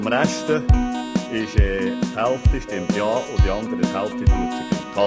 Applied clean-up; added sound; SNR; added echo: none; Keyboard (musical); -4 dB; none.